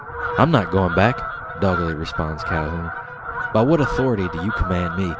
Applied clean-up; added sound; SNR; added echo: none; Fowl; 7 dB; none.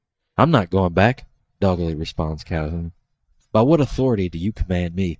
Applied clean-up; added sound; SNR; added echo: neural mask model DeepFilterNet 3.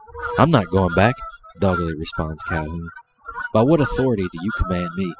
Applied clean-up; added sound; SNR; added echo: classical method spectral subtraction.